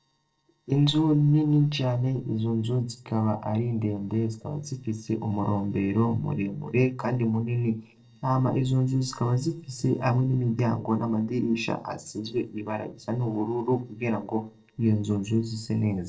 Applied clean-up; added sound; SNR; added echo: neural separator model SepFormer DNS4.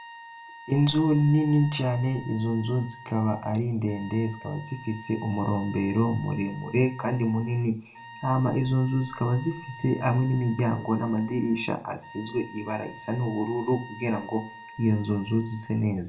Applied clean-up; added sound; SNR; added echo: none; Trumpet; 18 dB; reverberation time 0.3 s.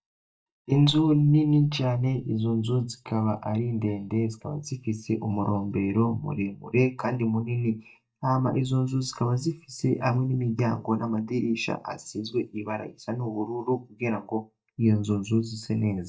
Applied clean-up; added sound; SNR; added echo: neural mask model DeepFilterNet 3.